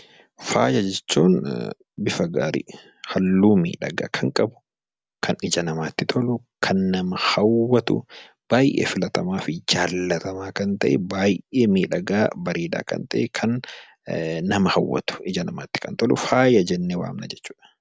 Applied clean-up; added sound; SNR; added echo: none; none; none; none.